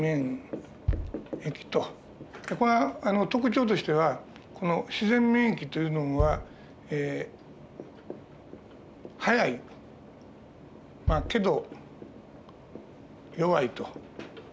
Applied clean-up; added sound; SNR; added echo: none; Bass drum; 7 dB; none.